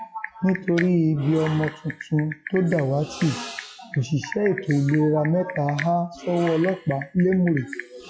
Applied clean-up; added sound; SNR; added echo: classical method log-MMSE.